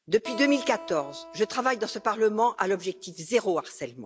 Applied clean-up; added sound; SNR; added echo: none; Acoustic guitar; 17 dB; none.